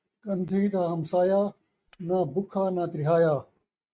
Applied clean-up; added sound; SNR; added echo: neural mask model RNNoise.